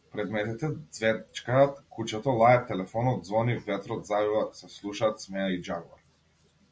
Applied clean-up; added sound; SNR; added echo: none; none; none; none.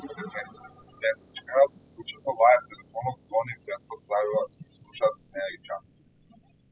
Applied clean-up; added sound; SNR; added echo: classical method spectral subtraction.